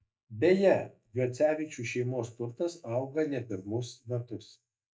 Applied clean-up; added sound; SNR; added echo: neural mask model DeepFilterNet 3.